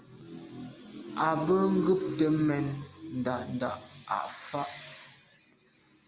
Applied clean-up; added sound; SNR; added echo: none; none; none; none.